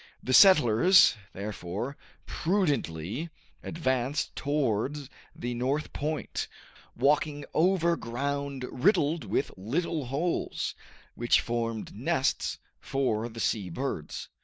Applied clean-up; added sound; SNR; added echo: none; none; none; none.